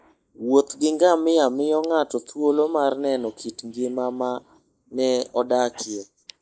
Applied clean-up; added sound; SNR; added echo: neural mask model Resemble Enhance denoiser.